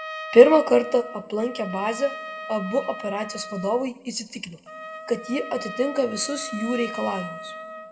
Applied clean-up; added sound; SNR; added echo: none; Trumpet; 12 dB; reverberation time 2.0 s.